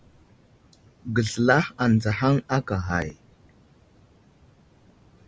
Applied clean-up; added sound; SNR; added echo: none; none; none; none.